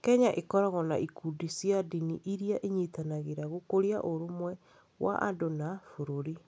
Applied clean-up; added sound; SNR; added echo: none; none; none; none.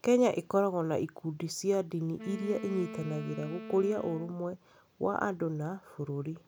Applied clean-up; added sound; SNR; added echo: none; Wind instrument, woodwind instrument; 13 dB; none.